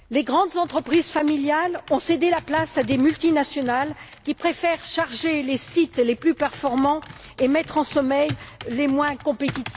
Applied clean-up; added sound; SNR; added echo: none; Computer keyboard; 18 dB; none.